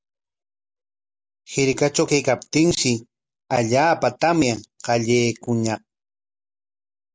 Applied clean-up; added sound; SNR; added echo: none; none; none; none.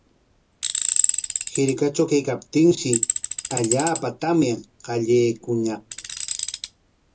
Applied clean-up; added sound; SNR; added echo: none; Tools; 4 dB; reverberation time 0.2 s.